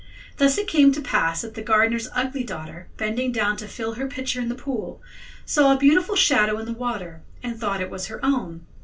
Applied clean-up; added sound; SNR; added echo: none; Boat, Water vehicle; 18 dB; reverberation time 0.2 s.